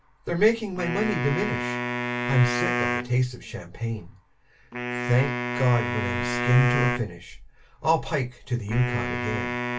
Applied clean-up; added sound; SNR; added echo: none; Wind instrument, woodwind instrument; 3 dB; reverberation time 0.2 s.